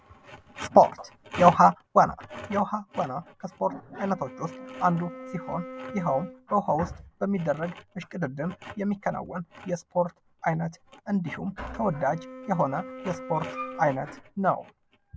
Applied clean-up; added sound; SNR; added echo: none; Wind instrument, woodwind instrument; 14 dB; none.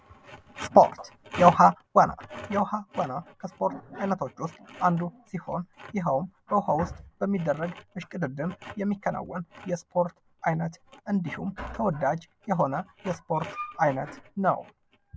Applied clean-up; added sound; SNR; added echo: none; none; none; none.